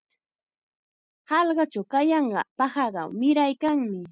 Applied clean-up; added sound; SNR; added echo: none; none; none; none.